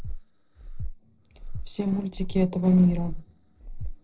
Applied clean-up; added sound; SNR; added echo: neural separator model SepFormer DNS4.